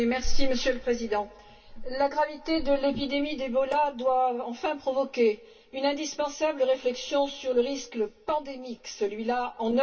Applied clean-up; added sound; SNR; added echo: none; none; none; reverberation time 0.1 s.